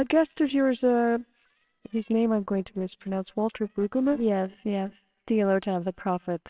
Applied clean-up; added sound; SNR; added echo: neural separator model SepFormer WHAMR!.